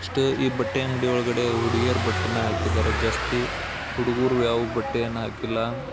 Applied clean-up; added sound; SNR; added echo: none; Car passing by / Engine; 4 dB; none.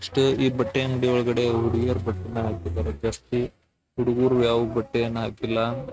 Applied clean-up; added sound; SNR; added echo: neural mask model RNNoise.